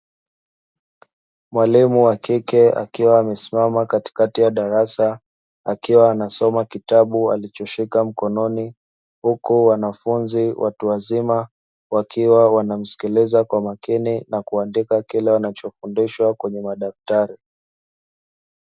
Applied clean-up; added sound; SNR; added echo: none; none; none; none.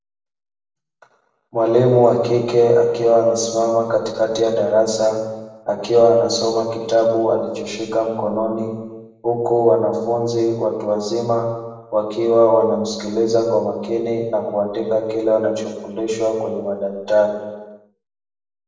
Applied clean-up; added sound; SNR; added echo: none; none; none; reverberation time 1.1 s.